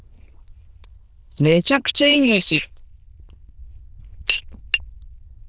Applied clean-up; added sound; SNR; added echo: neural diffusion model UNIVERSE++.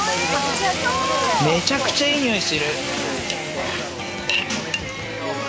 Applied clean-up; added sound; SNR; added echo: none; Bowed string instrument; 14 dB; none.